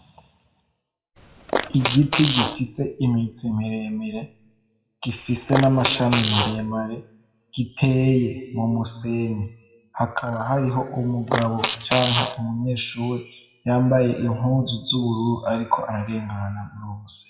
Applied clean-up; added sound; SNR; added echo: classical method WPE with log-MMSE.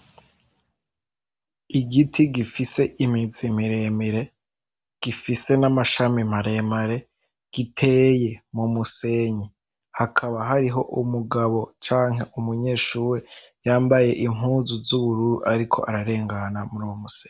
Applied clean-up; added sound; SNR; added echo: none; none; none; none.